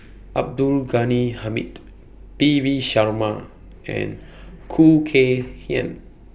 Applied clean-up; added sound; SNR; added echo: none; none; none; none.